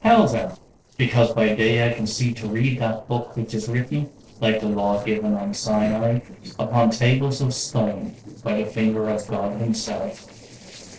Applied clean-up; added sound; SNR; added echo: neural separator model SepFormer DNS4.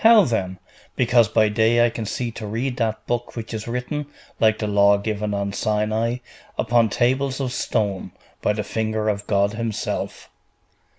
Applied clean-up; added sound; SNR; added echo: none; none; none; none.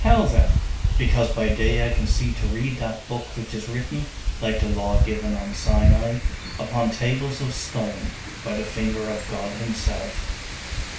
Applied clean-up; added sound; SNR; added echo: none; Wind; -3 dB; reverberation time 0.3 s.